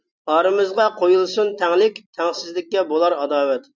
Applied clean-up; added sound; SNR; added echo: none; none; none; none.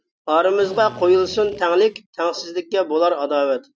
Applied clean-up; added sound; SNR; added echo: none; Drill; 20 dB; none.